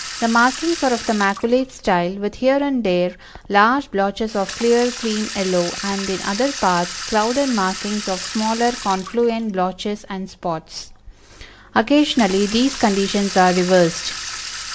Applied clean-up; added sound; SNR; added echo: none; Sink (filling or washing) / Water tap, faucet; 12 dB; none.